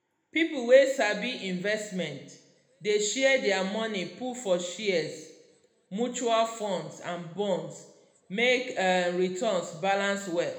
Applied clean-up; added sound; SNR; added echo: none; none; none; reverberation time 0.9 s.